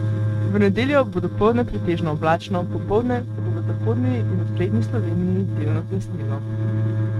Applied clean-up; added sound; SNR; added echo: neural mask model RNNoise.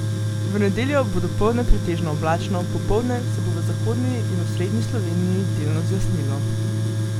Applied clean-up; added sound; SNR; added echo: none; Tools; -1 dB; none.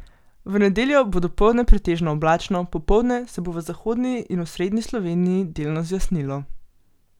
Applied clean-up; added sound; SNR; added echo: none; none; none; none.